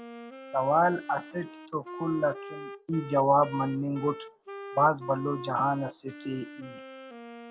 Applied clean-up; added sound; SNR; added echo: none; Wind instrument, woodwind instrument; 14 dB; none.